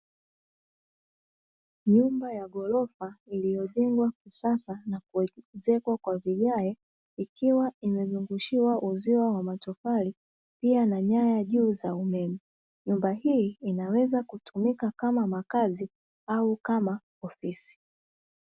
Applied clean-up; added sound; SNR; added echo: none; none; none; none.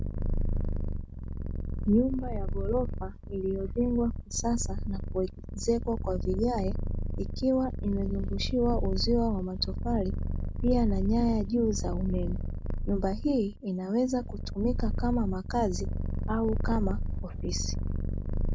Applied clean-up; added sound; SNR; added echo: none; Purr; 0 dB; none.